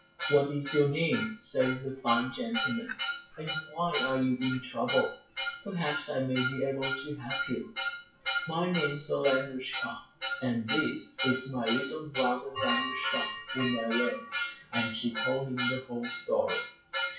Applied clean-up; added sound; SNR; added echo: classical method WPE with log-MMSE.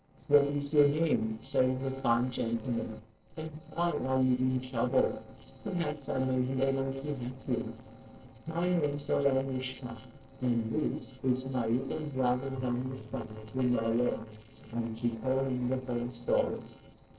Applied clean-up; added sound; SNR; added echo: neural separator model SepFormer DNS4.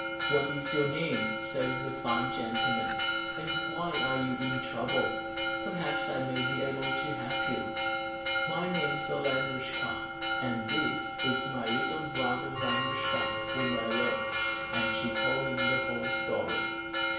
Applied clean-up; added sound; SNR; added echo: none; Church bell; -3 dB; reverberation time 0.7 s.